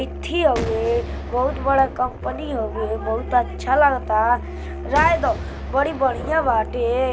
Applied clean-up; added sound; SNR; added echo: none; Boom + Musical instrument; 8 dB; none.